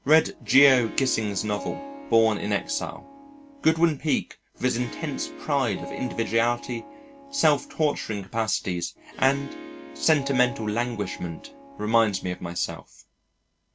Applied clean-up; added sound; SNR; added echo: none; Harp; 14 dB; none.